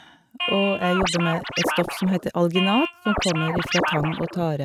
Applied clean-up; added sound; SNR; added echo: neural mask model RNNoise.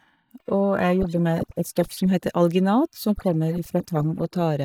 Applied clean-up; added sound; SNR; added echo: neural mask model DeepFilterNet 3.